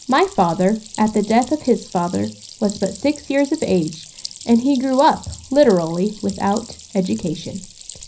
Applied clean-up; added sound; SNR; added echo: none; Stream; 18 dB; reverberation time 0.5 s.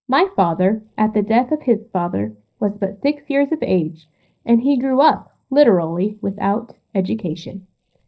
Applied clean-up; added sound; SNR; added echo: neural mask model DeepFilterNet 3.